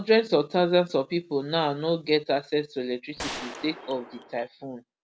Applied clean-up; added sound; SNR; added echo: none; Gunshot, gunfire; 12 dB; none.